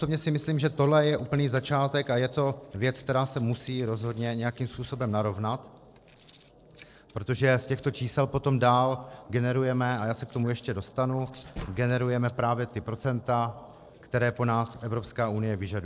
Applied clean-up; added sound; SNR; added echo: neural separator model SepFormer DNS4.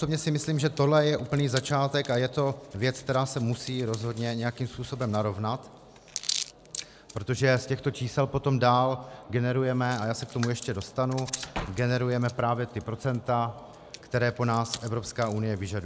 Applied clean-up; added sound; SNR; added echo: none; Slam / Wood + Hands; 16 dB; none.